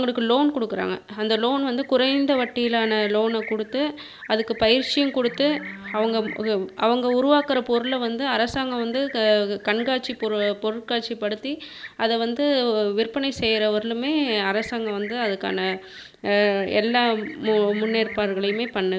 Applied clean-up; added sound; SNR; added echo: none; Livestock, farm animals, working animals; 18 dB; none.